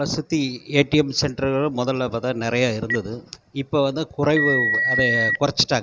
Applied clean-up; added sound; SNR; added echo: none; Telephone; 2 dB; none.